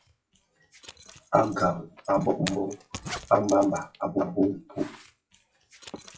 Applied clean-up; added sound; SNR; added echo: classical method WPE with log-MMSE.